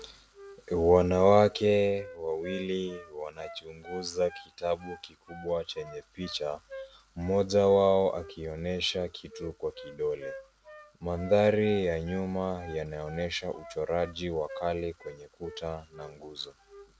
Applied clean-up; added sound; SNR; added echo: none; Wind instrument, woodwind instrument; 19 dB; none.